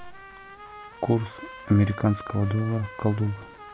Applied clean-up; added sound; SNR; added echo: none; Trumpet; 16 dB; none.